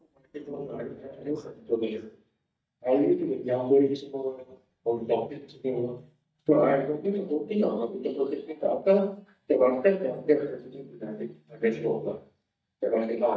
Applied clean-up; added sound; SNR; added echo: neural mask model DeepFilterNet 3.